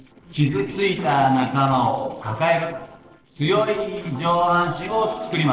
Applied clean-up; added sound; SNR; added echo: neural separator model SepFormer DNS4.